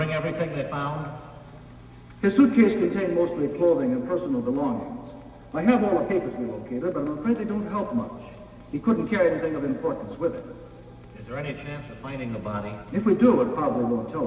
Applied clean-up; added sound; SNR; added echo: none; none; none; reverberation time 2.3 s.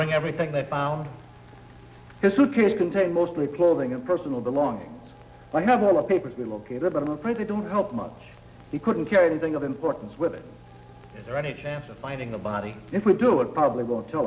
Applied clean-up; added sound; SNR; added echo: none; none; none; none.